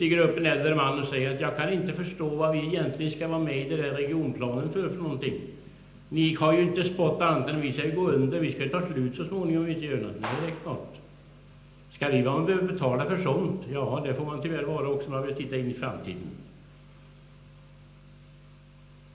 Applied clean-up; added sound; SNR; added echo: none; Clapping; 13 dB; reverberation time 0.9 s.